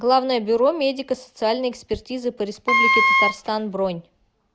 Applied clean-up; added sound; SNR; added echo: none; Wind instrument, woodwind instrument; -4 dB; none.